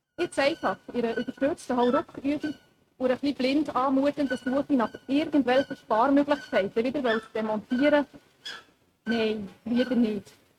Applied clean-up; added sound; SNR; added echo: neural mask model RNNoise.